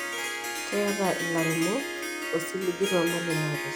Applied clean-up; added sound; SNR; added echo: none; Harp; 3 dB; none.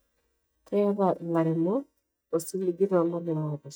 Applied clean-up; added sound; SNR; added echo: neural mask model DeepFilterNet 3.